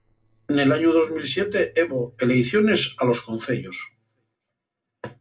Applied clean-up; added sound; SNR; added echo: neural separator model SepFormer DNS4.